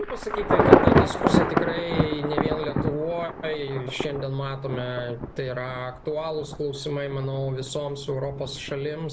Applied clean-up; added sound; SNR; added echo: none; Thunder / Traffic noise, roadway noise / Rain / Insect; -4 dB; none.